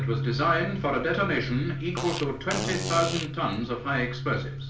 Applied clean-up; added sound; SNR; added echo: none; Fart; 8 dB; reverberation time 0.4 s.